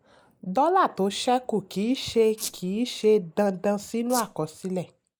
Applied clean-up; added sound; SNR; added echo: neural mask model Resemble Enhance denoiser.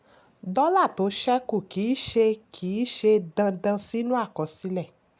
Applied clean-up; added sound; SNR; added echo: none; none; none; none.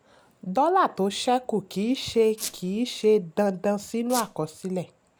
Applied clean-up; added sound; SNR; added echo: none; Squeak; 11 dB; none.